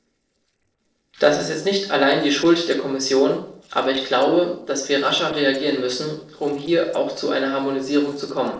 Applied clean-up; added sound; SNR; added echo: neural separator model SepFormer DNS4.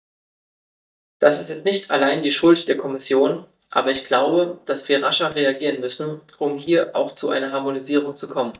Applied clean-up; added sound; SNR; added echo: neural mask model DeepFilterNet 3.